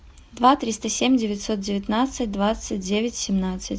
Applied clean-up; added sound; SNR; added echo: none; none; none; none.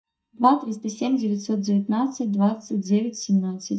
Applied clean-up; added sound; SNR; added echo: neural mask model DeepFilterNet 3.